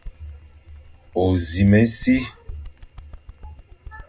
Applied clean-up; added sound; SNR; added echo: none; Bird; 18 dB; reverberation time 0.2 s.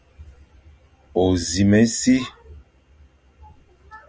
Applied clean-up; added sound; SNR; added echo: none; none; none; none.